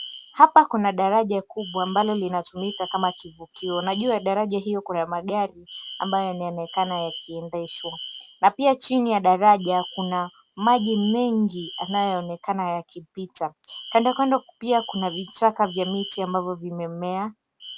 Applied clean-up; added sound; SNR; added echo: none; Alarm; 17 dB; none.